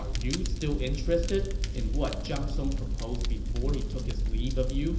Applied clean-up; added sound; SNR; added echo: none; Fire; -4 dB; reverberation time 1.4 s.